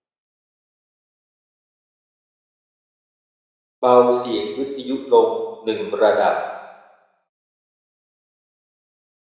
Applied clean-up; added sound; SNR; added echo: none; none; none; reverberation time 1.0 s.